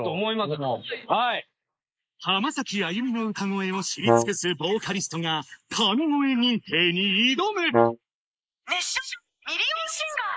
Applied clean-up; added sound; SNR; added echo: neural mask model Resemble Enhance denoiser.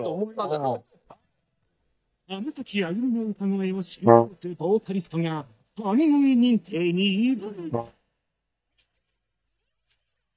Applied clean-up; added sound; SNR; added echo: neural mask model DeepFilterNet 3.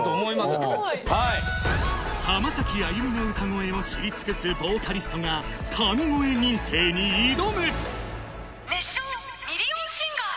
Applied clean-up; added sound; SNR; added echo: none; none; none; none.